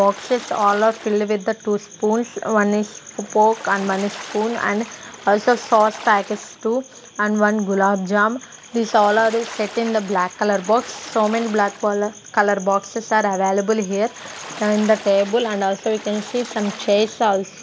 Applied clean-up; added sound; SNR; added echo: none; Water / Splash, splatter; 18 dB; none.